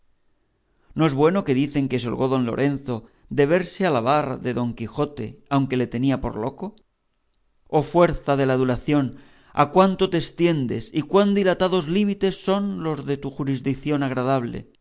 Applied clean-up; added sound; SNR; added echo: none; none; none; none.